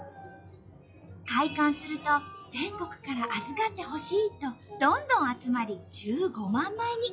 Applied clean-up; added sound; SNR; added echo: classical method log-MMSE.